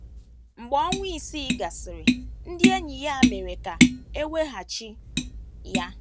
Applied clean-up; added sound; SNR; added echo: none; Tap; -5 dB; none.